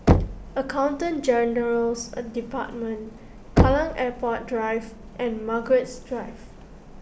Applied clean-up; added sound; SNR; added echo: none; Knock; 1 dB; none.